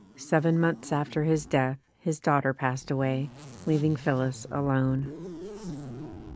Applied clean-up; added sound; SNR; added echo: none; Zipper (clothing); 15 dB; none.